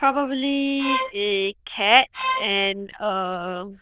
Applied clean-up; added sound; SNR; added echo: neural diffusion model UNIVERSE++.